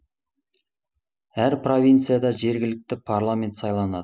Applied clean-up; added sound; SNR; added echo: none; none; none; none.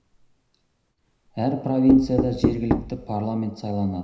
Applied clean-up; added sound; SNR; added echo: none; Knock; 6 dB; reverberation time 0.9 s.